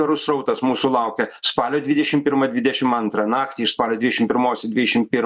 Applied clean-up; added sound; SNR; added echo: neural mask model Resemble Enhance denoiser.